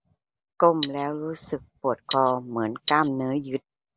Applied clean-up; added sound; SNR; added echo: none; Cutlery, silverware; 11 dB; none.